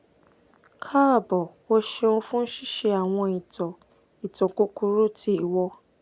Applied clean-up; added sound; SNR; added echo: none; none; none; none.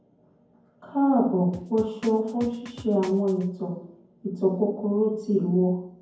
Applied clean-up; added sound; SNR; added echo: none; Drum; 19 dB; reverberation time 0.9 s.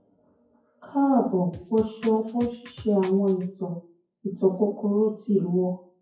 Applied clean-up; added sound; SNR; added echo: classical method WPE with log-MMSE.